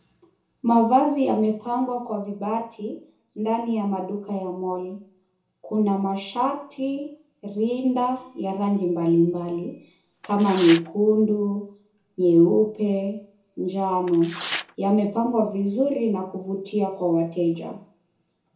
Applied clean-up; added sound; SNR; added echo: none; Tearing; 12 dB; reverberation time 0.6 s.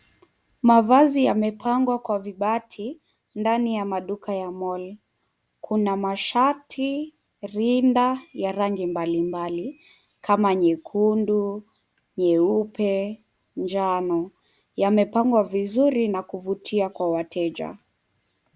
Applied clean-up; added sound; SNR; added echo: none; none; none; none.